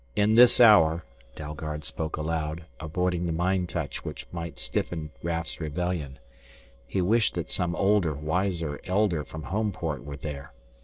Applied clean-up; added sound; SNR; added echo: neural separator model SepFormer DNS4.